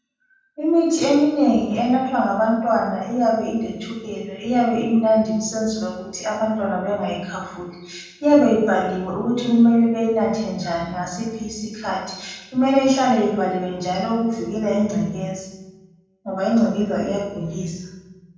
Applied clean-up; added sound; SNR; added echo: none; none; none; reverberation time 1.2 s.